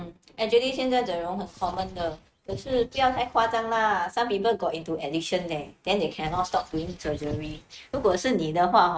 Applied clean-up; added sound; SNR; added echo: neural mask model RNNoise.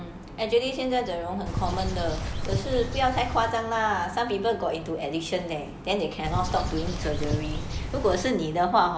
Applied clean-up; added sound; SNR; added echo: none; Bird; 3 dB; none.